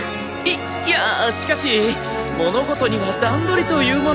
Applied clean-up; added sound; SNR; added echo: none; none; none; none.